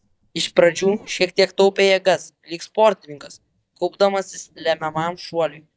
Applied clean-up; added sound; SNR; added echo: neural mask model DeepFilterNet 3.